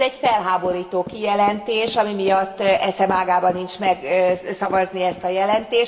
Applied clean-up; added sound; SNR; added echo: none; Run; 18 dB; reverberation time 1.5 s.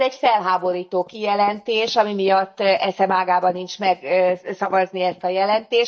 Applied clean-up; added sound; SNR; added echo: neural mask model DeepFilterNet 3.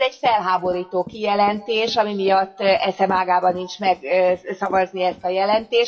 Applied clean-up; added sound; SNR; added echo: classical method WPE with log-MMSE.